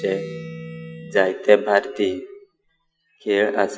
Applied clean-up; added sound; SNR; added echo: classical method Wiener filter.